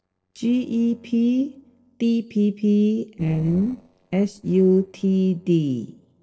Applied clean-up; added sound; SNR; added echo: neural separator model SepFormer DNS4.